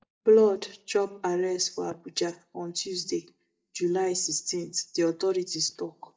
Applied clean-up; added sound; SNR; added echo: neural mask model DeepFilterNet 3.